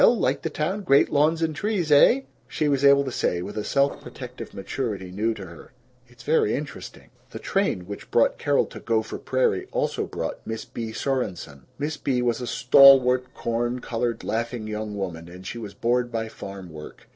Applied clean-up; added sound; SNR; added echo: neural separator model SepFormer DNS4.